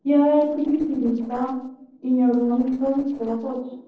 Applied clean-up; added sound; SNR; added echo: neural separator model SepFormer DNS4.